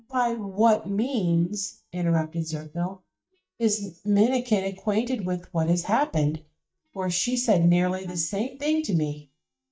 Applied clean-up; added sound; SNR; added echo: neural mask model DeepFilterNet 3.